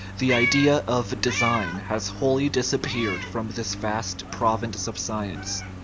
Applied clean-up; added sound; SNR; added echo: none; Meow + Engine; 7 dB; none.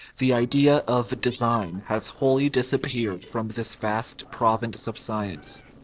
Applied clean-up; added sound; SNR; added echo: neural separator model SepFormer DNS4.